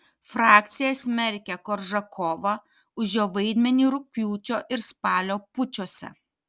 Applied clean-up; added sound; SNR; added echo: none; none; none; none.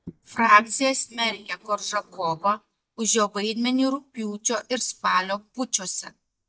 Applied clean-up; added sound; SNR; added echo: neural mask model DeepFilterNet 3.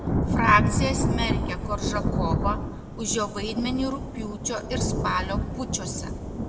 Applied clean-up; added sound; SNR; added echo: none; Thunder / Rain; -1 dB; reverberation time 1.1 s.